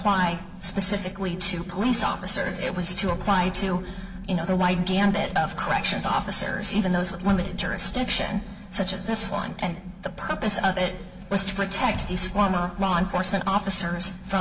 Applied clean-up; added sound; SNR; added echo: none; Bass drum; 13 dB; reverberation time 2.4 s.